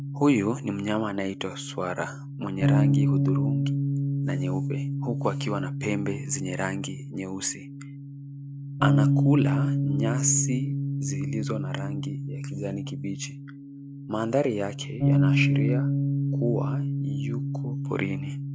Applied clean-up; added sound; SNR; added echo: none; Bass guitar; -4 dB; none.